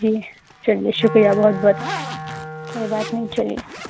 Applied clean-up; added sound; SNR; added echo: none; Zipper (clothing) + Wind instrument, woodwind instrument; 10 dB; none.